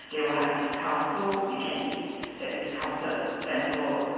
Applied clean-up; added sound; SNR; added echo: none; Rattle (instrument); 18 dB; reverberation time 2.1 s.